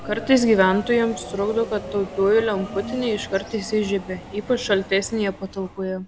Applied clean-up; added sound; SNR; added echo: none; Subway, metro, underground; 14 dB; none.